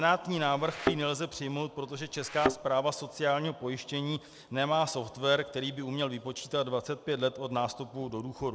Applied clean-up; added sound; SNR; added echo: none; Thump, thud; 3 dB; none.